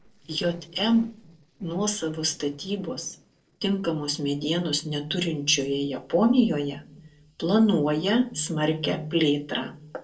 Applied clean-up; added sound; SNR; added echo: neural separator model SepFormer DNS4.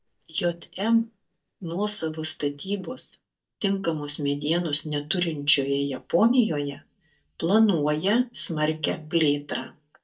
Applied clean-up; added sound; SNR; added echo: neural mask model DeepFilterNet 3.